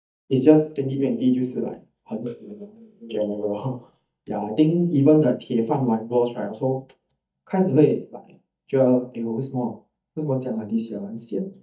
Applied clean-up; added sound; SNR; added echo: neural mask model DeepFilterNet 3.